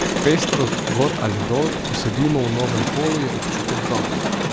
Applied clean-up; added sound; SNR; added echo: none; Crowd; 0 dB; none.